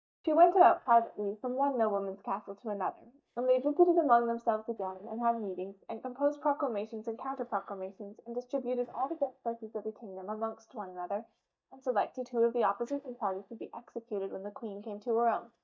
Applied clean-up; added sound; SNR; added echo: neural mask model DeepFilterNet 3.